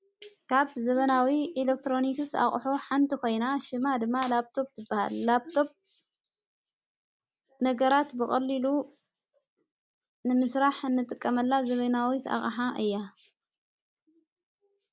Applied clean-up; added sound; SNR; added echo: none; none; none; none.